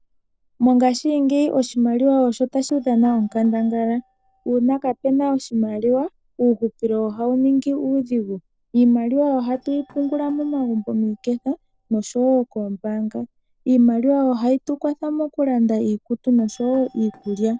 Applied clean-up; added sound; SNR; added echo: neural separator model SepFormer DNS4.